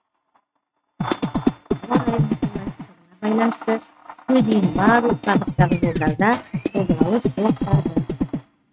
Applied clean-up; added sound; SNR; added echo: neural mask model RNNoise.